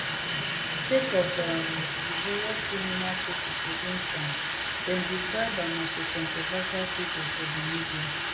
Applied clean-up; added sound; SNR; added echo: none; Sink (filling or washing) / Water tap, faucet; -2 dB; reverberation time 0.9 s.